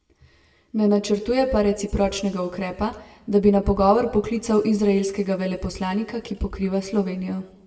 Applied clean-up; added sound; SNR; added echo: none; none; none; reverberation time 0.8 s.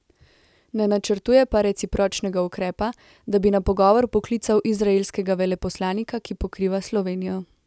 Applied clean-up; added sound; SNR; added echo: none; none; none; none.